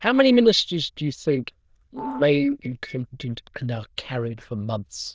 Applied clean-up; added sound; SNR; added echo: neural diffusion model UNIVERSE++.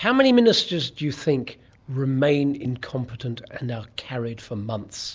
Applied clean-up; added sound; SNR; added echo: none; none; none; none.